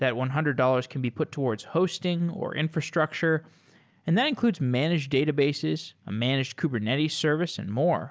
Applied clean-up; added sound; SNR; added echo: none; none; none; none.